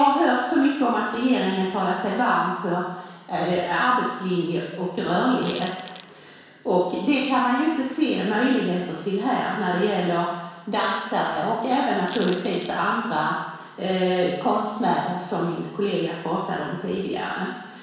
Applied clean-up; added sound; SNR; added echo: none; Fart; 17 dB; reverberation time 1.1 s.